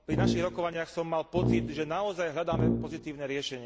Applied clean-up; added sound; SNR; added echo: none; Brass instrument; -1 dB; none.